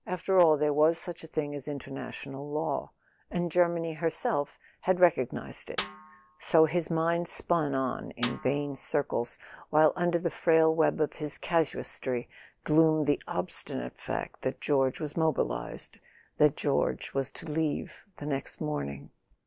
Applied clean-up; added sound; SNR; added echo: none; Snare drum; 12 dB; none.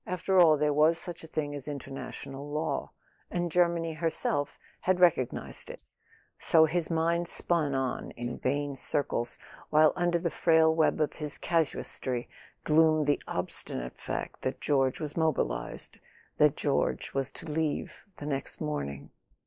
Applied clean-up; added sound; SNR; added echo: neural mask model Resemble Enhance denoiser.